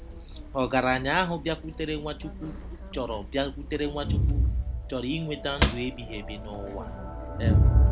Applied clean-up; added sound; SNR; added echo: none; Cupboard open or close / Drawer open or close + Crowd; -4 dB; none.